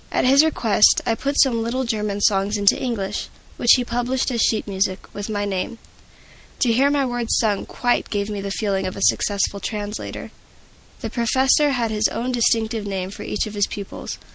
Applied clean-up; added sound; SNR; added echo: none; none; none; none.